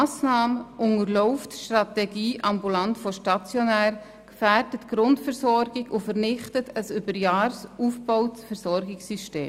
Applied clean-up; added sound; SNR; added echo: none; none; none; none.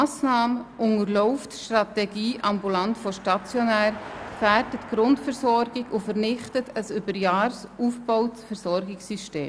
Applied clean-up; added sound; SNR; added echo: none; Car passing by; 20 dB; none.